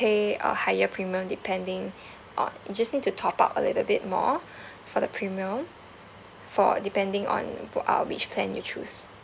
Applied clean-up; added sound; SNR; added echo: none; none; none; none.